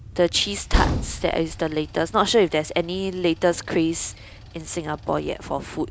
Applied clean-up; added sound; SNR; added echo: none; Train; 7 dB; none.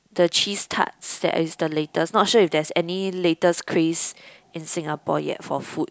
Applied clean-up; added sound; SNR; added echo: none; none; none; none.